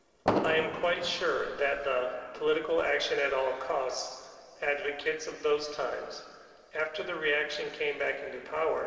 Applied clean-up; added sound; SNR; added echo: none; Fireworks; 5 dB; reverberation time 2.5 s.